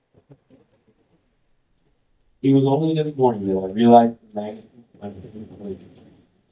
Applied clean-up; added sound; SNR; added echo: neural mask model DeepFilterNet 3.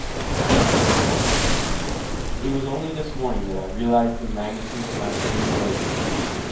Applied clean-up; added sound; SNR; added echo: none; Waves, surf; -5 dB; reverberation time 0.9 s.